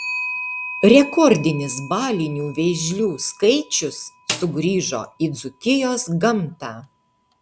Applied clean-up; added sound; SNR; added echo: none; Snare drum + Clock; 13 dB; none.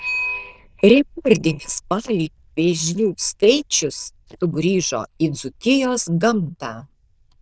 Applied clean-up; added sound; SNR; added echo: neural diffusion model UNIVERSE++.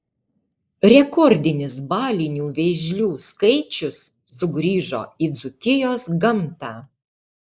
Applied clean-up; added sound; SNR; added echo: neural mask model Resemble Enhance denoiser.